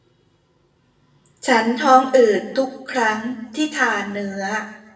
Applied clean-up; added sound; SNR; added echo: none; none; none; reverberation time 0.7 s.